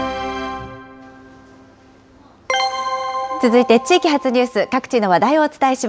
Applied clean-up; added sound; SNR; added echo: none; none; none; none.